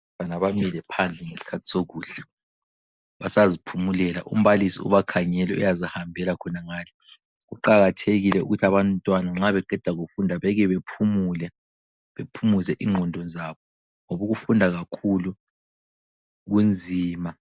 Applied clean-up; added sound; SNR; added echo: none; none; none; none.